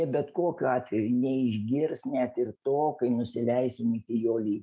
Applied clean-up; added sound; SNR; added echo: none; none; none; none.